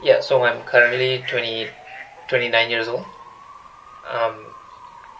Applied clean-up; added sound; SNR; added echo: none; Bird / Fowl; 17 dB; reverberation time 0.8 s.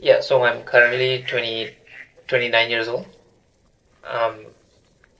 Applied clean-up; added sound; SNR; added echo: neural separator model SepFormer DNS4.